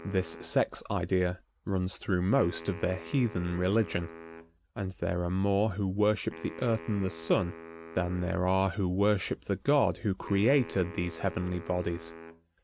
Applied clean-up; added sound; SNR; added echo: none; Wind instrument, woodwind instrument; 17 dB; none.